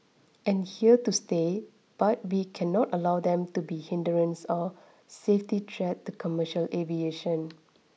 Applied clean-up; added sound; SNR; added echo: none; none; none; none.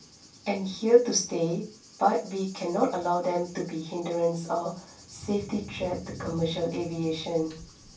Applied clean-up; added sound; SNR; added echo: none; Thunder / Cricket; 18 dB; reverberation time 0.2 s.